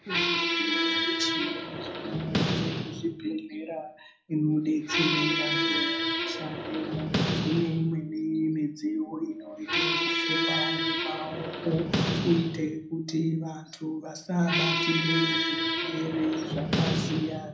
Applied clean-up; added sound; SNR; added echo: none; Squeak; -1 dB; reverberation time 0.6 s.